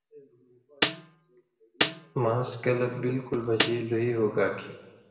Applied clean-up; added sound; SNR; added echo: none; Snare drum; 3 dB; reverberation time 1.1 s.